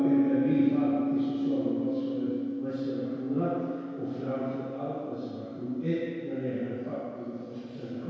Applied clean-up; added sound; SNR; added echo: none; Piano; 0 dB; reverberation time 2.0 s.